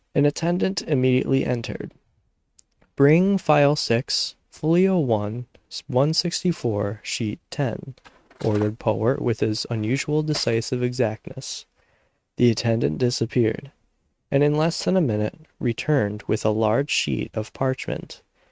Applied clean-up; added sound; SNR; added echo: neural mask model RNNoise.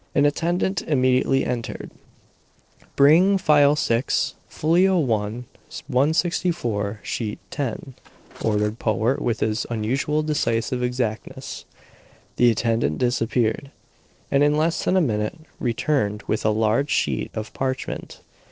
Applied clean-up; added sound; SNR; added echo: neural separator model SepFormer DNS4.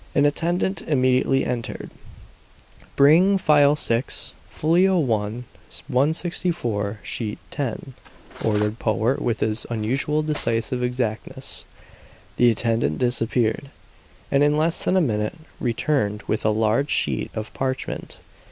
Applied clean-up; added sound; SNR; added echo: none; Cutlery, silverware; 20 dB; none.